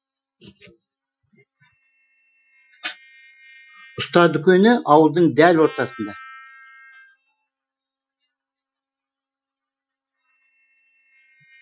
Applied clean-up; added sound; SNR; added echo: classical method Wiener filter.